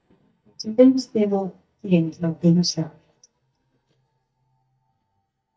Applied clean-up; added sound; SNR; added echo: neural mask model DeepFilterNet 3.